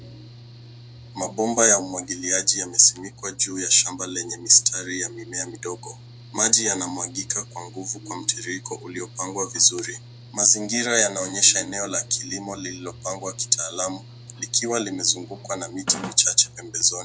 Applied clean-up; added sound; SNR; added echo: none; Mechanical fan / Engine; 20 dB; none.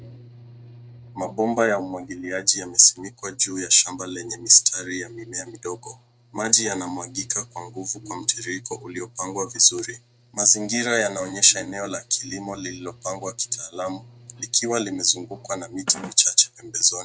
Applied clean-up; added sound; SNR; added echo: neural mask model RNNoise.